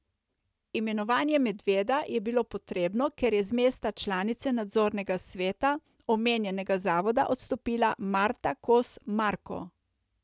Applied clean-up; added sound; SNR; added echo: none; none; none; none.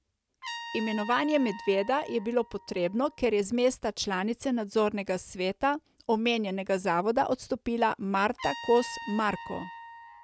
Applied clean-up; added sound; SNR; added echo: none; Trumpet; 16 dB; none.